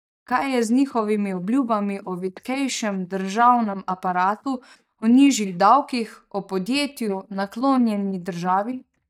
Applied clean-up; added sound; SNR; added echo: neural mask model DeepFilterNet 3.